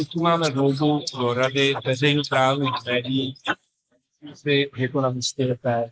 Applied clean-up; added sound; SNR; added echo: neural mask model Resemble Enhance denoiser.